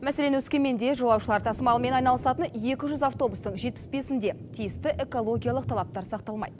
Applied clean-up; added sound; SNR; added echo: none; Thunder; 12 dB; none.